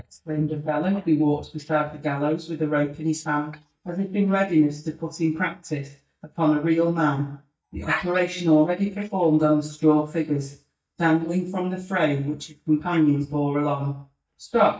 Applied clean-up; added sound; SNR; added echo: neural mask model DeepFilterNet 3.